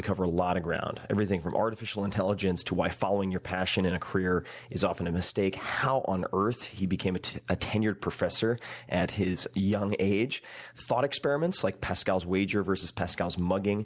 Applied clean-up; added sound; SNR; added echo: none; none; none; none.